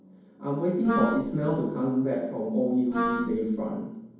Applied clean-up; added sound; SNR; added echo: none; Wind instrument, woodwind instrument; 6 dB; reverberation time 1.2 s.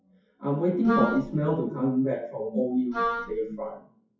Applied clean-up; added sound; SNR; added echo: classical method WPE with log-MMSE.